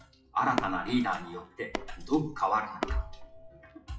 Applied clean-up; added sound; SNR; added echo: classical method WPE with log-MMSE.